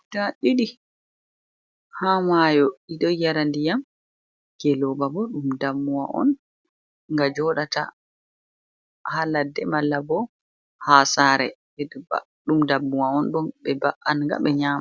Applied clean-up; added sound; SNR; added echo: none; none; none; none.